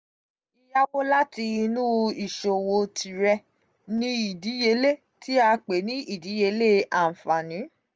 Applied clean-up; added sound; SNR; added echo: none; none; none; none.